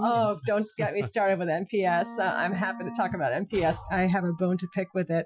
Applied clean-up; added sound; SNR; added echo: classical method Wiener filter.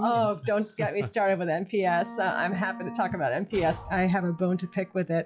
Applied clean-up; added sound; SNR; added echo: classical method log-MMSE.